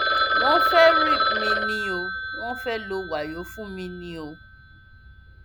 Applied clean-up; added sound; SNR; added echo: none; Telephone; -2 dB; none.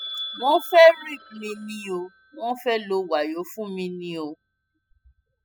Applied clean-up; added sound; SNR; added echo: classical method spectral subtraction.